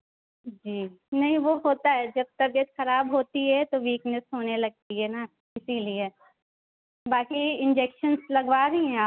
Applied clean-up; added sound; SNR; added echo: none; none; none; none.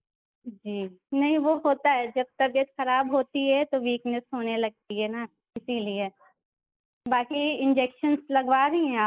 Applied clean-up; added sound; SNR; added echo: neural mask model Resemble Enhance denoiser.